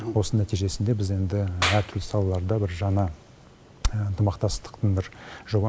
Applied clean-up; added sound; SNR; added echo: none; Clapping; 11 dB; none.